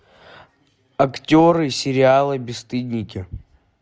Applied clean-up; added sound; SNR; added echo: none; none; none; none.